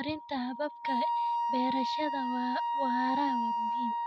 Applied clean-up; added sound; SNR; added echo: none; Wind instrument, woodwind instrument; -3 dB; none.